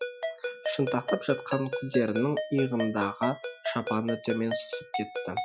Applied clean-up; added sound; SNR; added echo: classical method Wiener filter.